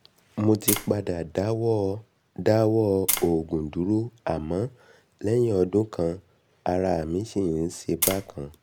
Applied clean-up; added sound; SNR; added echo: none; Tap; 2 dB; none.